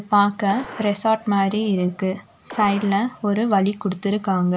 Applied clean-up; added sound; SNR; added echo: none; Gunshot, gunfire; 20 dB; none.